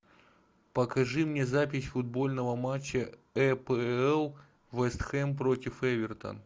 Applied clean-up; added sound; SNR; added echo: none; none; none; none.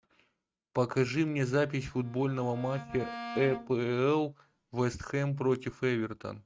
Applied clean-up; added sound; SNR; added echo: neural mask model RNNoise.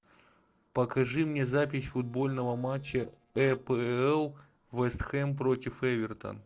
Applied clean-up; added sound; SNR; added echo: neural separator model SepFormer DNS4.